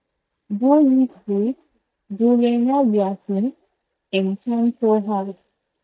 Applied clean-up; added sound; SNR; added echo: neural mask model DeepFilterNet 3.